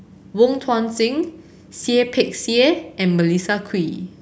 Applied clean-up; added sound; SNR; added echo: none; none; none; none.